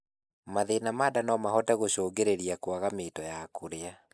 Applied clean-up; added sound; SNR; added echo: neural mask model Resemble Enhance denoiser.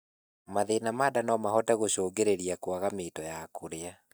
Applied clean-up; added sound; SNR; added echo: neural mask model DeepFilterNet 3.